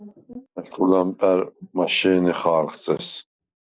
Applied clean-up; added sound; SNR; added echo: none; none; none; none.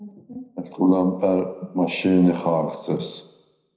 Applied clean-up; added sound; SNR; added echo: none; none; none; reverberation time 0.8 s.